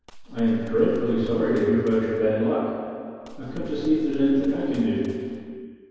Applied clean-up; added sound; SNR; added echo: none; Gunshot, gunfire; 15 dB; reverberation time 2.2 s.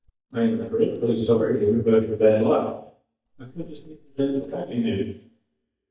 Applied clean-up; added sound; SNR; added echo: neural mask model DeepFilterNet 3.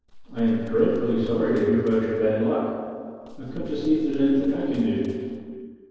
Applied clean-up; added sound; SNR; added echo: neural separator model SepFormer DNS4.